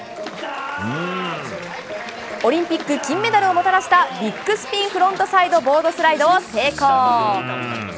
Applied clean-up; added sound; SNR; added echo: none; Applause; 19 dB; none.